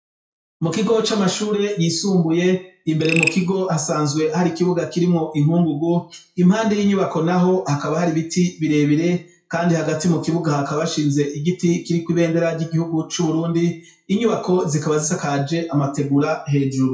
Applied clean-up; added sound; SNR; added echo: classical method WPE with log-MMSE.